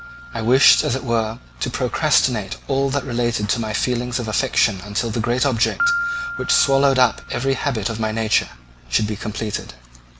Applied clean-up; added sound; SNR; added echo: none; Piano; 12 dB; none.